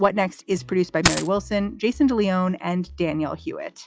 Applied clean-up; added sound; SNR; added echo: classical method log-MMSE.